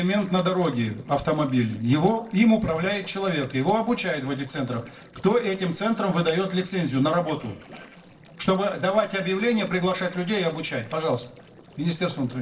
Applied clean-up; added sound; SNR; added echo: neural separator model SepFormer DNS4.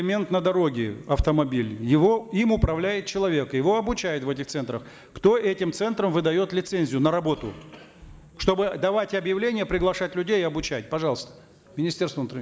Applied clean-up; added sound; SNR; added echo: none; none; none; none.